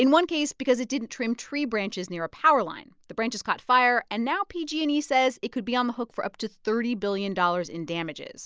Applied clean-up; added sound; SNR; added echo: none; none; none; none.